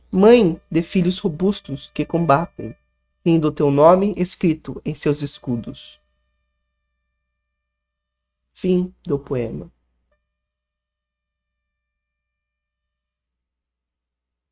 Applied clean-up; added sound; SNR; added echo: neural mask model RNNoise.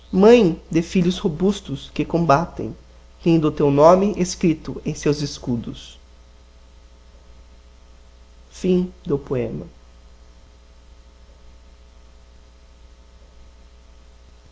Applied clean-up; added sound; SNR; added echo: none; none; none; none.